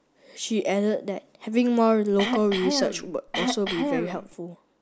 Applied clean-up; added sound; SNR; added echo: none; Cough; 4 dB; none.